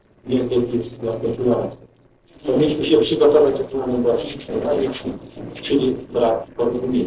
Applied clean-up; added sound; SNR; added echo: neural separator model SepFormer DNS4.